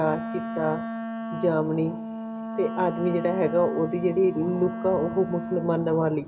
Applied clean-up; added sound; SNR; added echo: none; Wind instrument, woodwind instrument; 7 dB; reverberation time 0.5 s.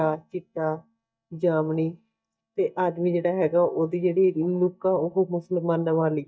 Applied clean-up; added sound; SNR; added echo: neural mask model DeepFilterNet 3.